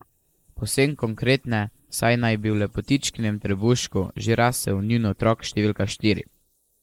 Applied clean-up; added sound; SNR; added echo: neural mask model Resemble Enhance denoiser.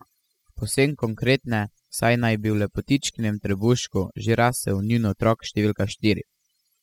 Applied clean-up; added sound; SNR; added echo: classical method spectral subtraction.